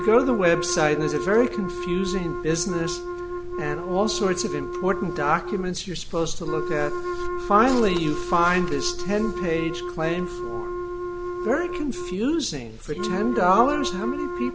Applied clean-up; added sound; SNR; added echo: none; Wind instrument, woodwind instrument; 6 dB; none.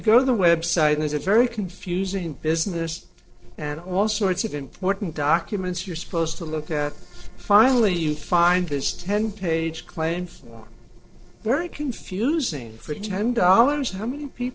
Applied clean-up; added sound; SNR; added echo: neural separator model SepFormer DNS4.